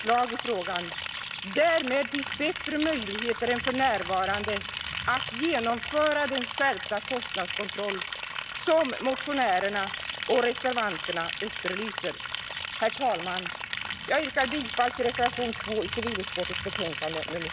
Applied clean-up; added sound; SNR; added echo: none; Liquid; 4 dB; none.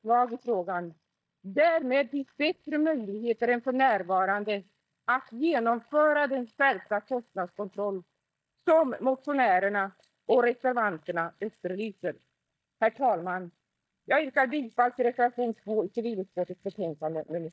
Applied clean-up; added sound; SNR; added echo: neural mask model DeepFilterNet 3.